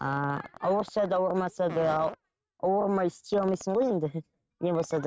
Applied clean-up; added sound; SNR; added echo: neural mask model RNNoise.